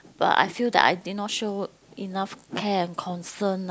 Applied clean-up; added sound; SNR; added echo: none; none; none; none.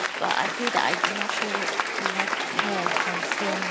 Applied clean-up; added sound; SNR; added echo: none; Applause / Crowd; -5 dB; none.